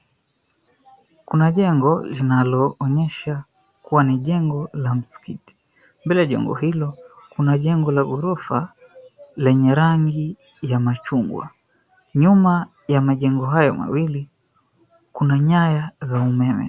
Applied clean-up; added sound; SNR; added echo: none; none; none; none.